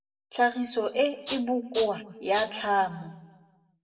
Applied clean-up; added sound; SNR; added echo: none; Rattle (instrument); 5 dB; reverberation time 1.0 s.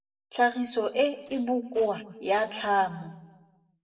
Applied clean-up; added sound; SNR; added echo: neural separator model SepFormer DNS4.